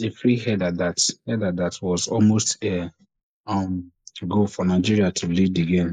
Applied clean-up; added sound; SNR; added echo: neural mask model Resemble Enhance denoiser.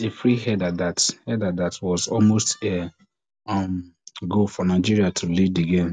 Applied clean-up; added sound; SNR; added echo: none; none; none; none.